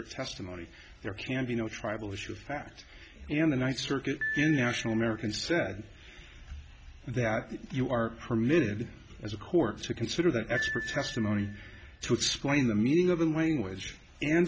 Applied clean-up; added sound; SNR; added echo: none; Piano; 15 dB; none.